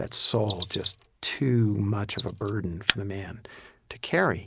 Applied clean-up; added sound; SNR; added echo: neural mask model Resemble Enhance denoiser.